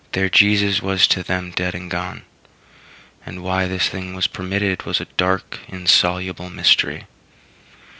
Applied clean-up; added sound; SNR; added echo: none; none; none; none.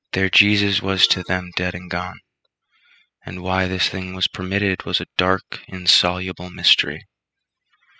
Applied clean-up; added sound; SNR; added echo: classical method spectral subtraction.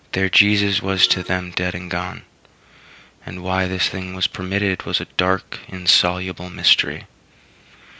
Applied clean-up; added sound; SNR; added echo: none; Piano; 16 dB; none.